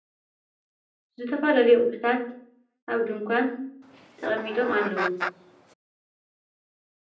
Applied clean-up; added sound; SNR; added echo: none; Chicken, rooster; 7 dB; reverberation time 0.6 s.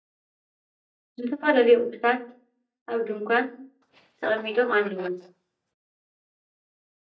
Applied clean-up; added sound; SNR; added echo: neural mask model DeepFilterNet 3.